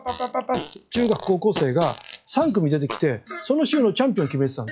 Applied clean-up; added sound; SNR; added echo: classical method log-MMSE.